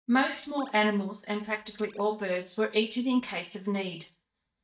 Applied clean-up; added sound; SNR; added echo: neural mask model DeepFilterNet 3.